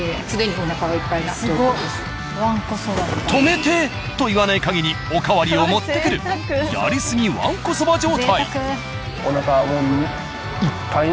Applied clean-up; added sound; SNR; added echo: none; none; none; none.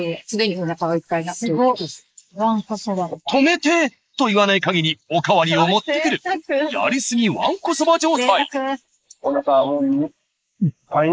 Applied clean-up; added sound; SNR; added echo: neural mask model Resemble Enhance denoiser.